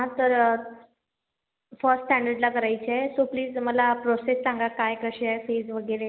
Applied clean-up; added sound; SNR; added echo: none; none; none; none.